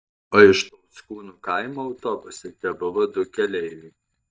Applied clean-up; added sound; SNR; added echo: neural mask model DeepFilterNet 3.